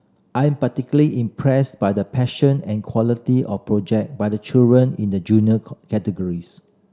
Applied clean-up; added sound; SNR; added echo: none; none; none; none.